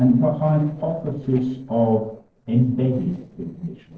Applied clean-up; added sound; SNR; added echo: neural separator model SepFormer DNS4.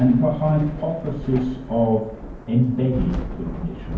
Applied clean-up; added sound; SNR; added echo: none; Thunder / Rain; 11 dB; reverberation time 0.9 s.